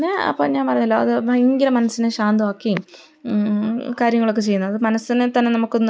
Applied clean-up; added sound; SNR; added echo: none; none; none; none.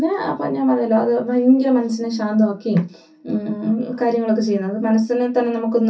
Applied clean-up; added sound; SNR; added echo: none; none; none; reverberation time 0.3 s.